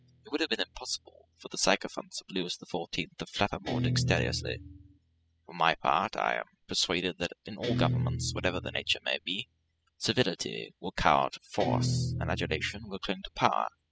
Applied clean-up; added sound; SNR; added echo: classical method spectral subtraction.